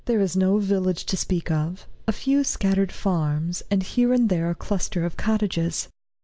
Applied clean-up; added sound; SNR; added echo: none; none; none; none.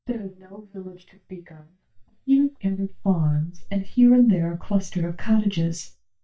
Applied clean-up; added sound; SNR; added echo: neural mask model DeepFilterNet 3.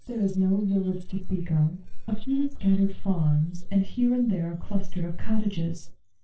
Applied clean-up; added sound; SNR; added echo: neural separator model SepFormer DNS4.